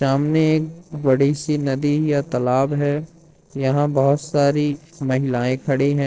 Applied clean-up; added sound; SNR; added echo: neural separator model SepFormer DNS4.